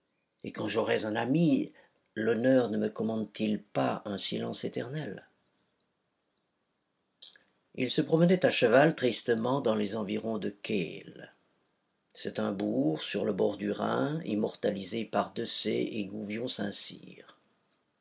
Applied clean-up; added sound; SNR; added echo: none; none; none; none.